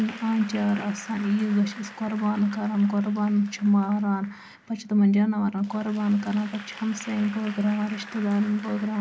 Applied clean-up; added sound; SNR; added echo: none; Applause / Crowd; 19 dB; none.